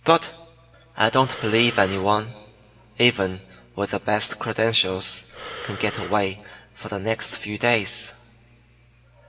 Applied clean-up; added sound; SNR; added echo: none; Breathing; 12 dB; reverberation time 1.9 s.